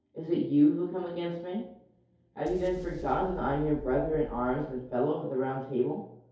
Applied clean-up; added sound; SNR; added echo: none; Boom; 14 dB; reverberation time 2.4 s.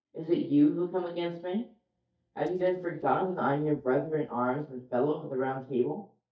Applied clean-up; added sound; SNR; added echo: neural mask model DeepFilterNet 3.